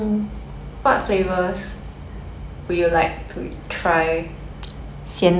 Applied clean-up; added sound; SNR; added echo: none; none; none; none.